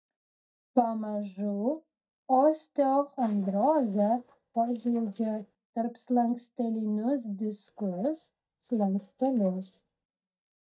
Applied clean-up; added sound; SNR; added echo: neural mask model DeepFilterNet 3.